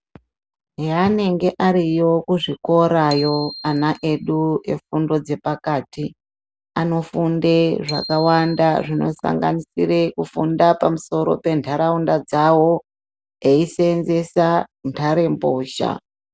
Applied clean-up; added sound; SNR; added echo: none; Bicycle bell; 18 dB; none.